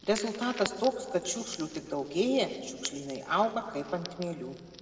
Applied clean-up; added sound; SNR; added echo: none; Crackle; 15 dB; reverberation time 1.8 s.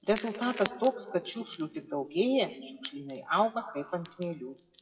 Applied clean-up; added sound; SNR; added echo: classical method WPE with log-MMSE.